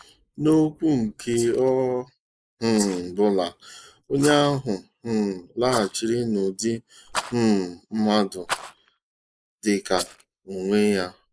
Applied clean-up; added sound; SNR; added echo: neural mask model Resemble Enhance denoiser.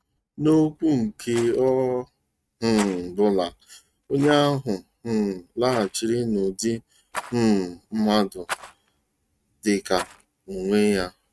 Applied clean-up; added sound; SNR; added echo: neural mask model RNNoise.